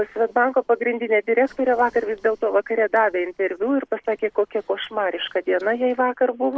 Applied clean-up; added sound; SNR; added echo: none; none; none; none.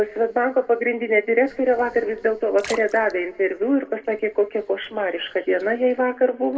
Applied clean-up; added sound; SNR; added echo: none; Splash, splatter; 18 dB; reverberation time 0.9 s.